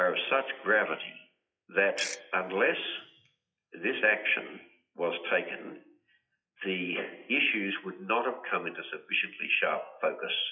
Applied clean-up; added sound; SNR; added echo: classical method WPE with log-MMSE.